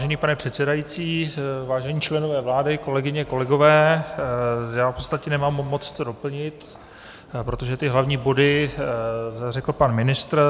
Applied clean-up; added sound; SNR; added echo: none; none; none; none.